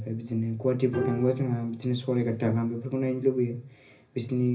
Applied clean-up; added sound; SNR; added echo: none; Bowed string instrument; 12 dB; reverberation time 0.4 s.